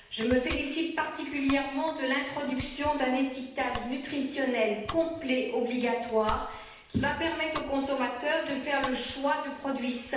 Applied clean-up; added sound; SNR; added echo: none; Domestic sounds, home sounds; 15 dB; reverberation time 0.9 s.